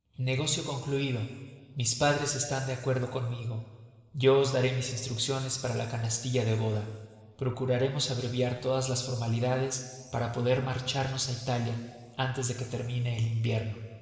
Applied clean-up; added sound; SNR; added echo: none; none; none; reverberation time 2.1 s.